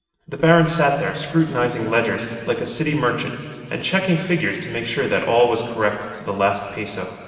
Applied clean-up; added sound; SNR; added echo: neural separator model SepFormer DNS4.